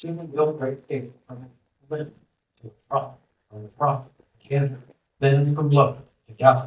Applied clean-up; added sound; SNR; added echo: neural mask model DeepFilterNet 3.